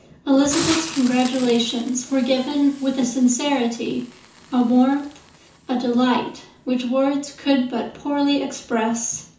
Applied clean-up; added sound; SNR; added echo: none; Hiss; 16 dB; reverberation time 0.6 s.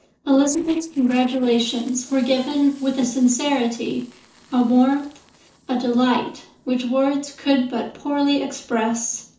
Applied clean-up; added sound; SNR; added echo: neural separator model SepFormer DNS4.